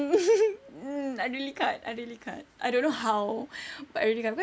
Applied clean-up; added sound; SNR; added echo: none; none; none; none.